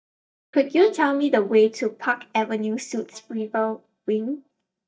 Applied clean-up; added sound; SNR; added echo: neural mask model DeepFilterNet 3.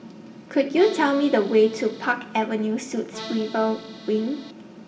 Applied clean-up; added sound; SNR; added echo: none; Accordion; 16 dB; reverberation time 0.8 s.